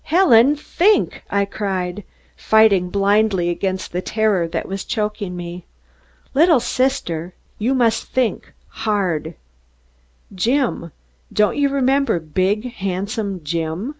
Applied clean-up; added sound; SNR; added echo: none; none; none; none.